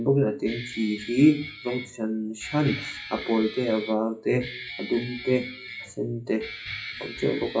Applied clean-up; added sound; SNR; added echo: classical method WPE with log-MMSE.